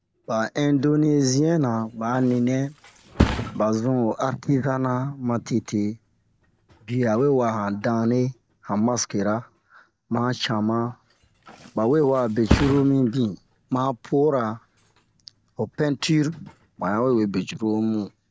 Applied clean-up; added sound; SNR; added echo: none; Thump, thud; 11 dB; none.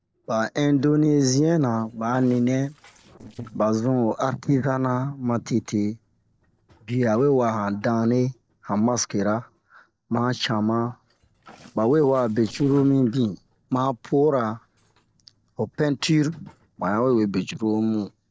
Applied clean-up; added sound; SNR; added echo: neural separator model SepFormer DNS4.